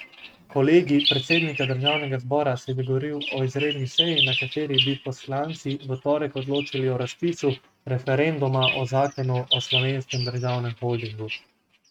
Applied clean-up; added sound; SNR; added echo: neural mask model RNNoise.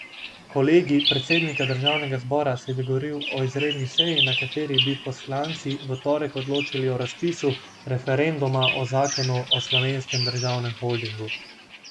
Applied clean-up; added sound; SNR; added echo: none; Bird vocalization, bird call, bird song; 4 dB; none.